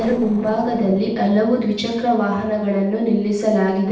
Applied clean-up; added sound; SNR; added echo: neural separator model SepFormer DNS4.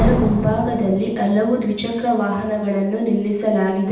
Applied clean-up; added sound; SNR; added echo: none; Slam; 7 dB; reverberation time 0.9 s.